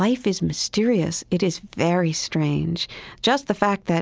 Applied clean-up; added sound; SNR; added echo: none; none; none; none.